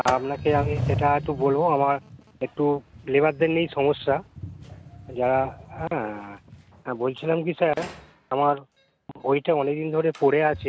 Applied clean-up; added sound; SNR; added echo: none; Sliding door; 12 dB; none.